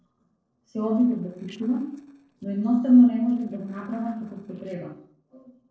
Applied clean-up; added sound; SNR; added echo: neural separator model SepFormer DNS4.